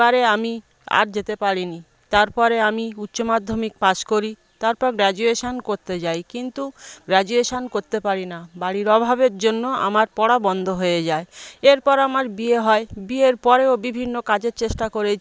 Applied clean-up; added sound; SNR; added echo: none; none; none; none.